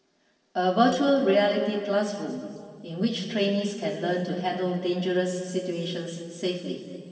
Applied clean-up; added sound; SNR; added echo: neural separator model SepFormer DNS4.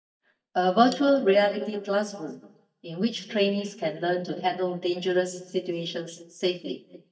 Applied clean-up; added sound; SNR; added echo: neural mask model DeepFilterNet 3.